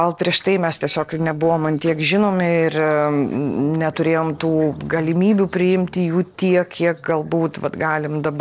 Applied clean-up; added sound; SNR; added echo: neural separator model SepFormer DNS4.